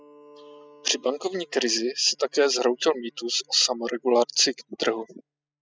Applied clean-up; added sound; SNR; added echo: classical method spectral subtraction.